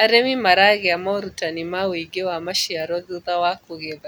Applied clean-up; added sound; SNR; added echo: none; none; none; none.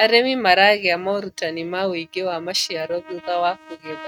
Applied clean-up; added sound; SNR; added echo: neural mask model RNNoise.